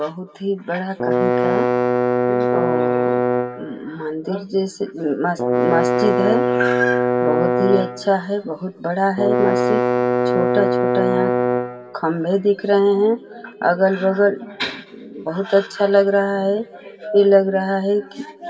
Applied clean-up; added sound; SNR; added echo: none; Bowed string instrument; -2 dB; reverberation time 2.0 s.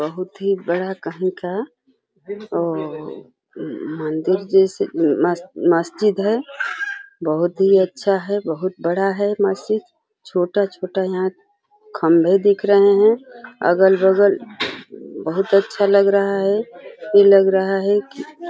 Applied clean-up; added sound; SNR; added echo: none; none; none; none.